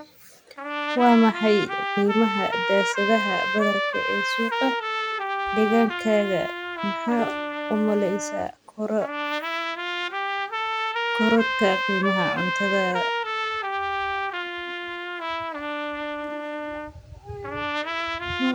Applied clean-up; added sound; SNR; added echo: none; Trumpet; 1 dB; none.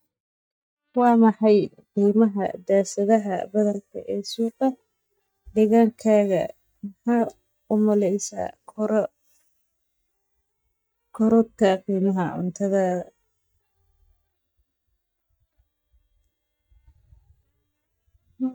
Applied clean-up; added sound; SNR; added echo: neural mask model DeepFilterNet 3.